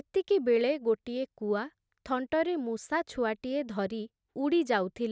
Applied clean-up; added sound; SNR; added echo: none; none; none; none.